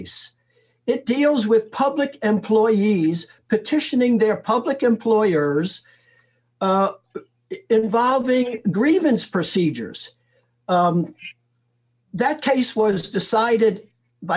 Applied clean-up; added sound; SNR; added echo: none; none; none; none.